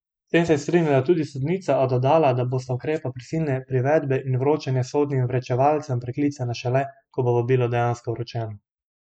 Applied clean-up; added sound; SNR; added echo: neural mask model Resemble Enhance denoiser.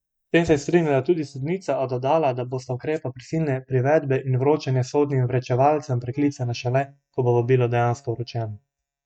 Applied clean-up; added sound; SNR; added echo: neural mask model DeepFilterNet 3.